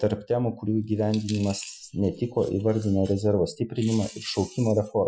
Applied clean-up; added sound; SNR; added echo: classical method Wiener filter.